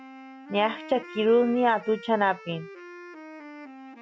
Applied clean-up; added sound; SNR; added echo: none; Wind instrument, woodwind instrument; 16 dB; none.